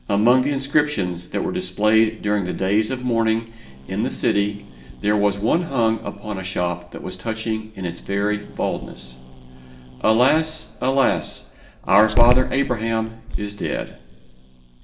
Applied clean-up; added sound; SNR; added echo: none; Growling; 7 dB; reverberation time 1.1 s.